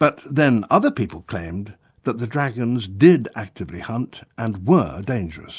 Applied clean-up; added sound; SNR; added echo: none; none; none; none.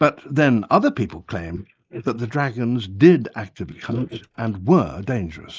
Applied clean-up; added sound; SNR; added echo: neural mask model Resemble Enhance denoiser.